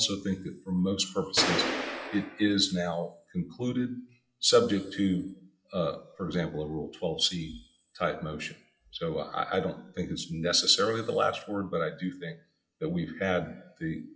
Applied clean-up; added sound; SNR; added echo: classical method WPE with log-MMSE.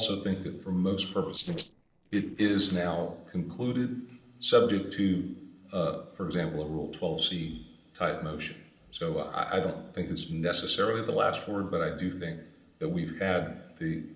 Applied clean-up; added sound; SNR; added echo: neural separator model SepFormer DNS4.